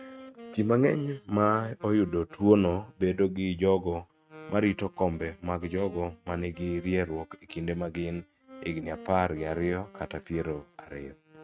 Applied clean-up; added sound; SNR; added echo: neural mask model RNNoise.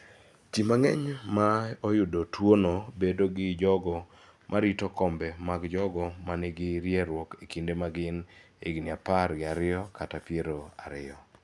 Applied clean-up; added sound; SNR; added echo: none; none; none; none.